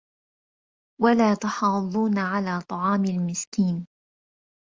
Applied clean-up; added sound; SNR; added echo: none; none; none; none.